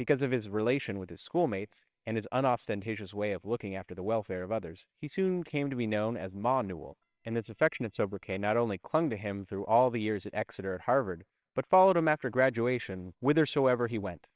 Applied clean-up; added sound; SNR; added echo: neural separator model SepFormer WHAMR!.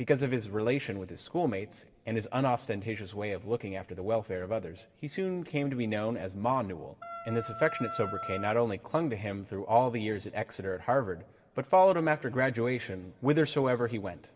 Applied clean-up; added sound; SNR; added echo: none; Wind instrument, woodwind instrument; 9 dB; reverberation time 1.9 s.